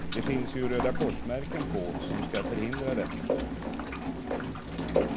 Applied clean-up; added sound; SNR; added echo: none; Rain; -3 dB; none.